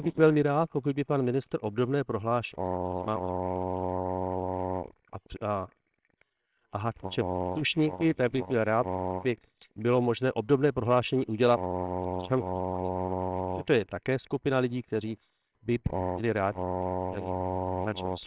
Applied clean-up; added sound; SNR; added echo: neural separator model SepFormer WHAMR!.